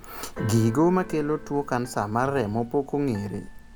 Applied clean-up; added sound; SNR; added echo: none; Keyboard (musical); 14 dB; none.